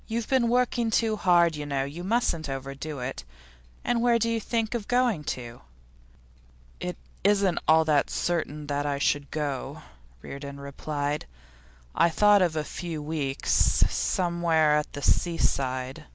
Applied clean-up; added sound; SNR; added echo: none; none; none; none.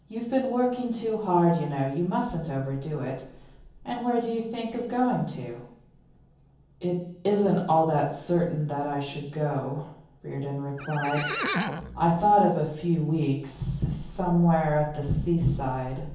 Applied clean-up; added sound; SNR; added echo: none; Livestock, farm animals, working animals; 5 dB; reverberation time 0.7 s.